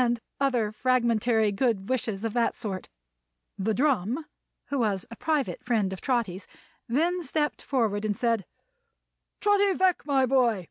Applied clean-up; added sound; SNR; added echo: none; none; none; none.